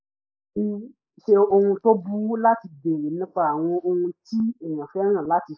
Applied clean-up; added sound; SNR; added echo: neural mask model Resemble Enhance denoiser.